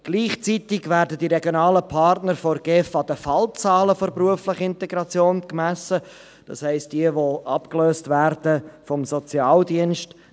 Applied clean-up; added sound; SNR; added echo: none; none; none; none.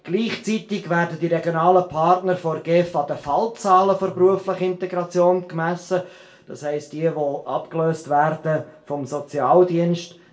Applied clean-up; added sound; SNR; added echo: none; none; none; reverberation time 0.3 s.